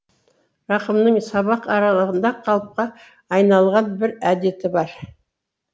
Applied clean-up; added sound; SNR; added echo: none; none; none; none.